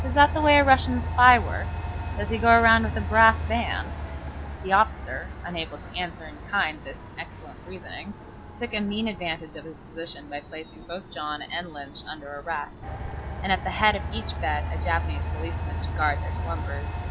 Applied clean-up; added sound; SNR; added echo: none; Train; 6 dB; none.